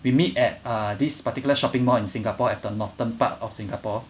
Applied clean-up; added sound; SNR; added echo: none; none; none; none.